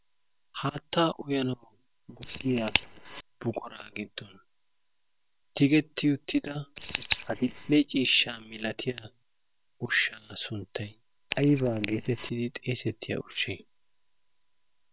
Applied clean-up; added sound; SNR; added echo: neural separator model SepFormer WHAM!.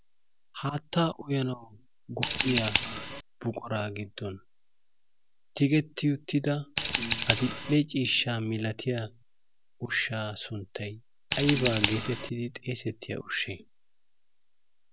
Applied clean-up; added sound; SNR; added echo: none; Scissors; 6 dB; none.